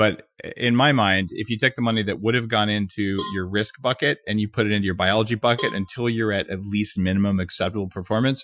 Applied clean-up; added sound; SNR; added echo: classical method Wiener filter.